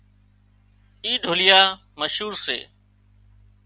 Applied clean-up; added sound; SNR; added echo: none; none; none; none.